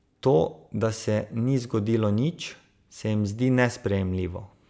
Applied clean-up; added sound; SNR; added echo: none; none; none; none.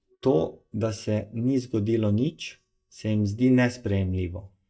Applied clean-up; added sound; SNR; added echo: neural mask model DeepFilterNet 3.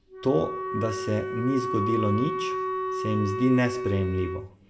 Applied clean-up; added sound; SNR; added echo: none; Wind instrument, woodwind instrument; 4 dB; reverberation time 0.6 s.